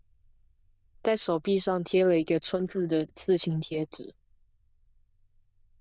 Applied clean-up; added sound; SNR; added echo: neural diffusion model UNIVERSE++.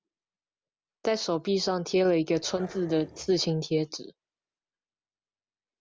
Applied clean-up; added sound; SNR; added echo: none; Growling; 17 dB; none.